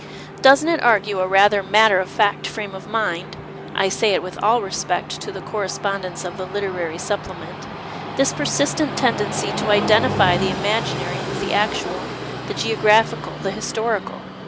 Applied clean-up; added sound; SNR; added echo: none; Train; 8 dB; none.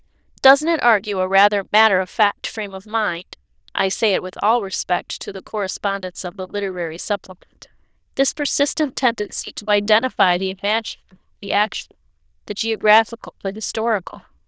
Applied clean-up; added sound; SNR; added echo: neural diffusion model UNIVERSE++.